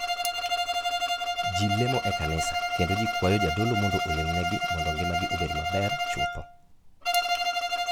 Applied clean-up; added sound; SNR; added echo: none; Bowed string instrument; -2 dB; none.